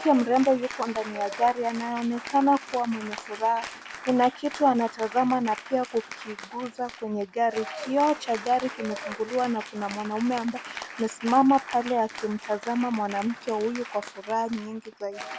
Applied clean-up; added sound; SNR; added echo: none; Applause / Cheering; 13 dB; none.